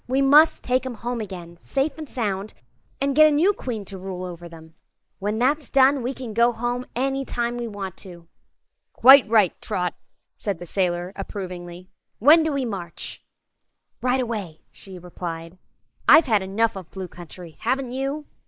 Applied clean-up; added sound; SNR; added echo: neural mask model Resemble Enhance denoiser.